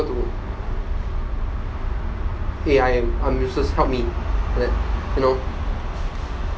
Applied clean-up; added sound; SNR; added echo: none; none; none; none.